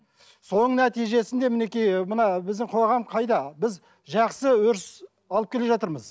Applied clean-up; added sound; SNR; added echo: none; none; none; none.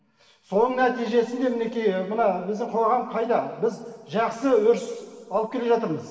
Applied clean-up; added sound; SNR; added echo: none; none; none; reverberation time 2.0 s.